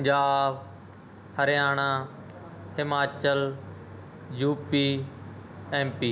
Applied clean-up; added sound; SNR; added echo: none; none; none; none.